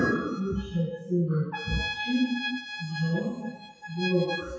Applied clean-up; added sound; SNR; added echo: classical method WPE with log-MMSE.